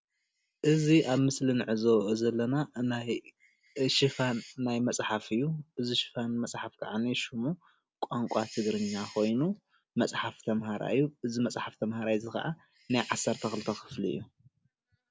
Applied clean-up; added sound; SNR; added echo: none; none; none; none.